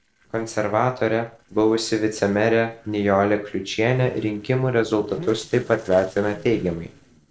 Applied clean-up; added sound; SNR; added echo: neural separator model SepFormer DNS4.